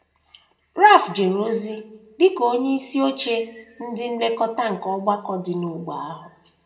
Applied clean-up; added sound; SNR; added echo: none; none; none; reverberation time 0.5 s.